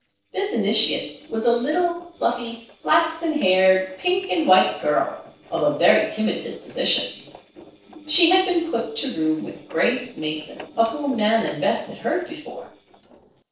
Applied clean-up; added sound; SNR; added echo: neural separator model SepFormer DNS4.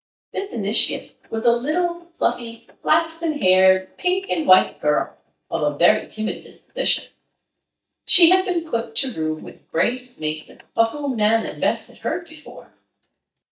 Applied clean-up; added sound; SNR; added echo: neural mask model DeepFilterNet 3.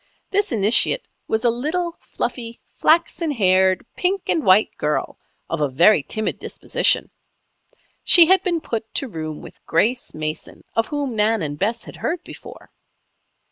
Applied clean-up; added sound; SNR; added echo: none; none; none; none.